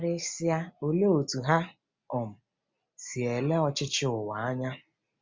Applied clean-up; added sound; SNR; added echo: none; none; none; none.